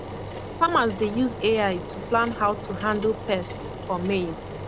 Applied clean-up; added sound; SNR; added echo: none; Engine; 9 dB; none.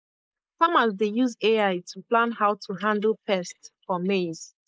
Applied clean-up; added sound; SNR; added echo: neural mask model Resemble Enhance denoiser.